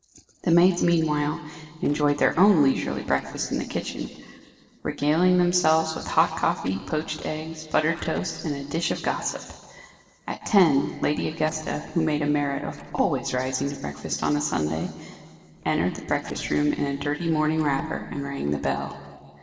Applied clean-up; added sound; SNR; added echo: neural separator model SepFormer DNS4.